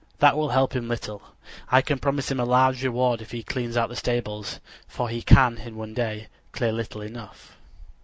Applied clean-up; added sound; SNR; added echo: none; none; none; none.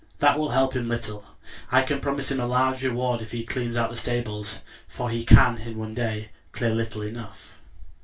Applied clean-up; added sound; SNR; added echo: none; none; none; reverberation time 0.2 s.